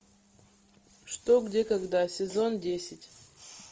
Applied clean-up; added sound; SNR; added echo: none; none; none; none.